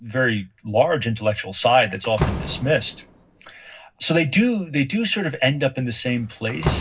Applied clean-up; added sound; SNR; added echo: none; Slam; 11 dB; reverberation time 0.4 s.